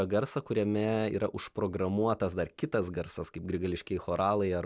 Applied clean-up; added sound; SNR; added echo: none; none; none; none.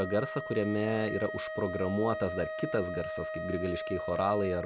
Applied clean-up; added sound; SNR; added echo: none; Wind instrument, woodwind instrument; 6 dB; none.